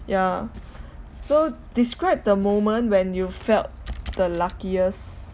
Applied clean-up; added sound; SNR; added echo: none; none; none; none.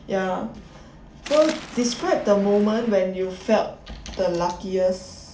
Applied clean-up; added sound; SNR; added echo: none; Waves, surf; 16 dB; reverberation time 0.4 s.